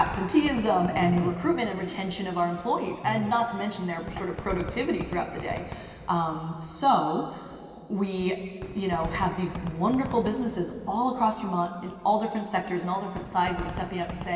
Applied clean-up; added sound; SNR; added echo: none; Fireworks; 14 dB; reverberation time 2.5 s.